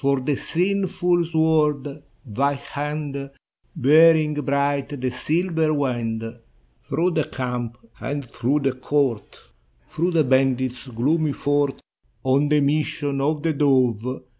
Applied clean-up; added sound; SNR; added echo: none; none; none; none.